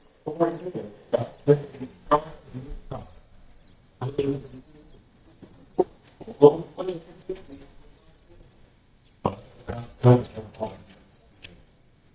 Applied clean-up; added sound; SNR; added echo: neural mask model DeepFilterNet 3.